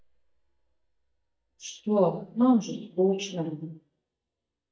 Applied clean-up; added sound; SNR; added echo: neural mask model DeepFilterNet 3.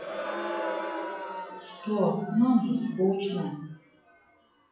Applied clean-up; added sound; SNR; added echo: classical method WPE with log-MMSE.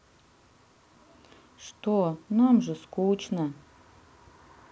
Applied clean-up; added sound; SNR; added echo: none; none; none; none.